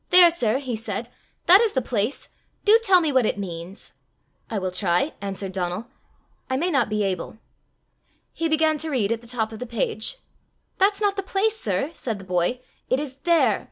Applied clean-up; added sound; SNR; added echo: none; none; none; none.